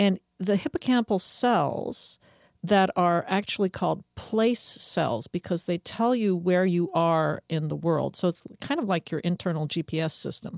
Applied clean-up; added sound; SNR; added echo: none; none; none; none.